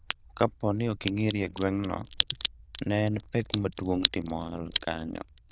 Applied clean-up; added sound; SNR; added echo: neural diffusion model UNIVERSE++.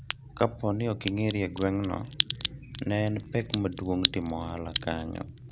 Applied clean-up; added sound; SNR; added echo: none; Crack; 7 dB; none.